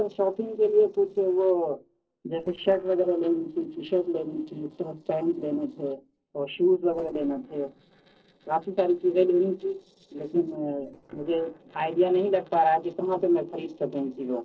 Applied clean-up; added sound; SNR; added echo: neural separator model SepFormer DNS4.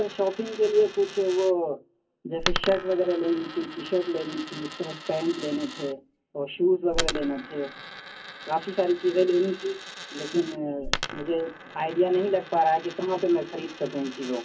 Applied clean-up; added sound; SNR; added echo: none; Coin (dropping); 10 dB; reverberation time 0.3 s.